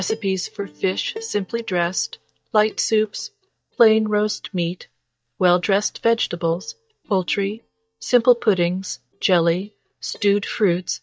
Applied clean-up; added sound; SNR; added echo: neural mask model DeepFilterNet 3.